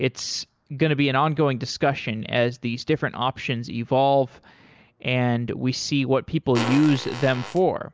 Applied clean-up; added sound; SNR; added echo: none; Fart; 9 dB; none.